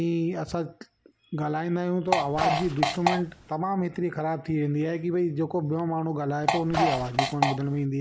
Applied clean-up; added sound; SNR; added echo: none; Fart; 0 dB; none.